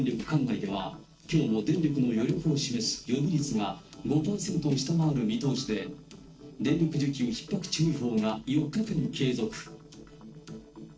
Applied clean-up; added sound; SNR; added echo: neural separator model SepFormer DNS4.